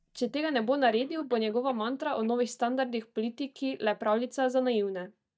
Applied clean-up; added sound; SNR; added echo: neural mask model DeepFilterNet 3.